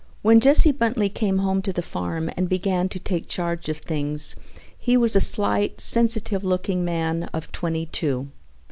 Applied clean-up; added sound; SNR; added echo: none; none; none; none.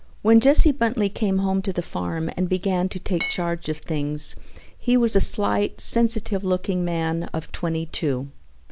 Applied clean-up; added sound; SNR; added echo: none; Glass; 10 dB; none.